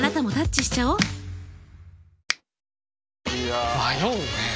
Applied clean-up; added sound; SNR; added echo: none; Finger snapping; 4 dB; none.